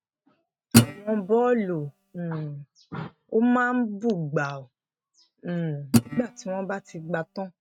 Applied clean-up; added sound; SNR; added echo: neural mask model RNNoise.